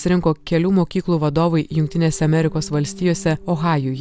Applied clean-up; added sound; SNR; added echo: none; none; none; none.